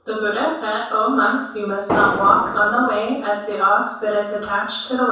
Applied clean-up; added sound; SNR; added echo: none; Fireworks; 5 dB; reverberation time 0.7 s.